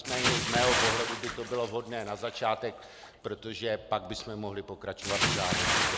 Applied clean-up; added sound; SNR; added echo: none; Bathtub (filling or washing) / Splash, splatter; -1 dB; none.